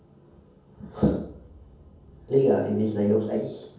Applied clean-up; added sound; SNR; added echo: none; none; none; reverberation time 0.7 s.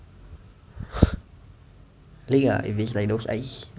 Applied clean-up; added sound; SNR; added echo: none; none; none; none.